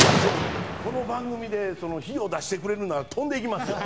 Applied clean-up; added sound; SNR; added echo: none; Explosion; -1 dB; none.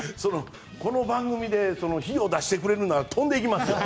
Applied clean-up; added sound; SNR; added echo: none; none; none; none.